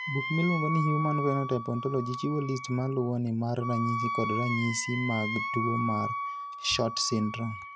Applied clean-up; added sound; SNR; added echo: none; Wind instrument, woodwind instrument; 5 dB; none.